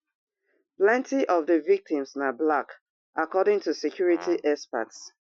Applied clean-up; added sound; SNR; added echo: classical method Wiener filter.